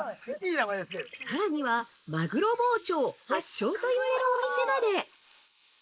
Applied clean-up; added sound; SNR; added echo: neural mask model Resemble Enhance denoiser.